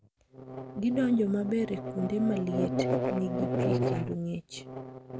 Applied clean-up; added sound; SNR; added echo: none; Buzz; 2 dB; none.